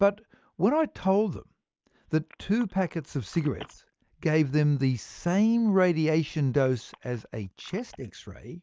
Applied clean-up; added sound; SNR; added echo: neural mask model DeepFilterNet 3.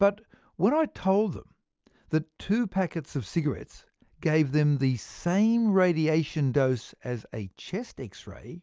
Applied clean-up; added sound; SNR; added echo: none; none; none; none.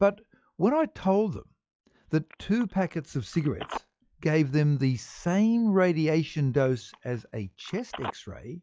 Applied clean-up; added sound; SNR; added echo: classical method log-MMSE.